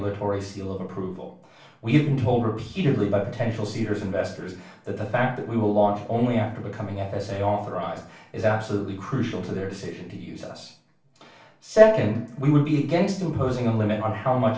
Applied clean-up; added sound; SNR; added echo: none; none; none; reverberation time 0.3 s.